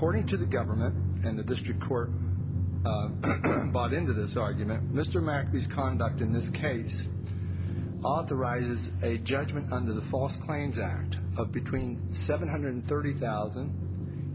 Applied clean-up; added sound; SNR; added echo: none; Drum; -2 dB; none.